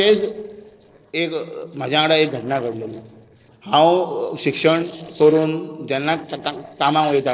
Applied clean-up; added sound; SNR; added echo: neural separator model SepFormer DNS4.